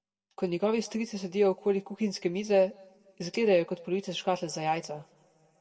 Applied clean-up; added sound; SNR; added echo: none; none; none; reverberation time 1.6 s.